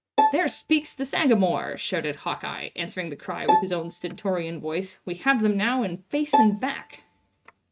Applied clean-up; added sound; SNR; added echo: neural mask model RNNoise.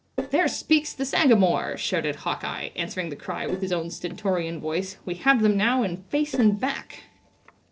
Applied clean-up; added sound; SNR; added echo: neural separator model SepFormer DNS4.